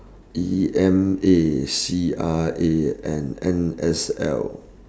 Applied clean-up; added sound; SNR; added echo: none; none; none; none.